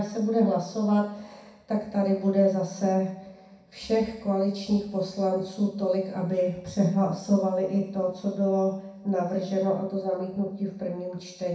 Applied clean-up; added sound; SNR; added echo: none; none; none; reverberation time 0.6 s.